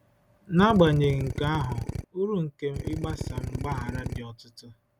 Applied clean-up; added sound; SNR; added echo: none; Drill; 5 dB; none.